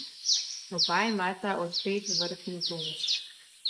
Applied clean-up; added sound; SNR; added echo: neural mask model Resemble Enhance denoiser.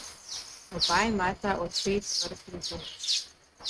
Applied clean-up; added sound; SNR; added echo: neural mask model RNNoise.